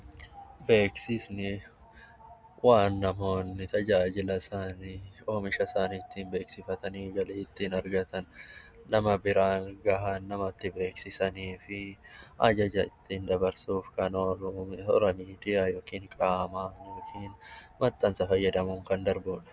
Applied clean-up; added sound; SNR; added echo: none; none; none; none.